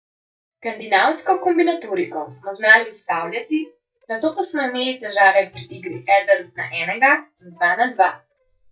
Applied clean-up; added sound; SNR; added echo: neural mask model DeepFilterNet 3.